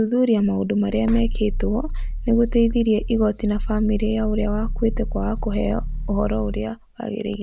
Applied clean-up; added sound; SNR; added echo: none; Growling; 4 dB; none.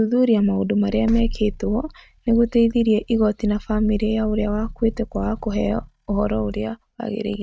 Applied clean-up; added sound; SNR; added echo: neural mask model RNNoise.